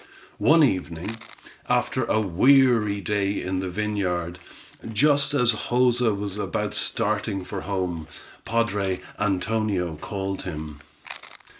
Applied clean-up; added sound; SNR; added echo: none; Chewing, mastication; 19 dB; none.